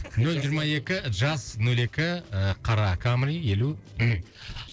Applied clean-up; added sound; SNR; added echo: neural separator model SepFormer DNS4.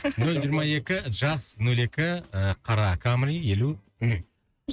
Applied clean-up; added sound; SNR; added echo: neural mask model RNNoise.